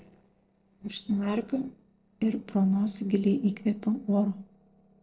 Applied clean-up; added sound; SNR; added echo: neural separator model SepFormer DNS4.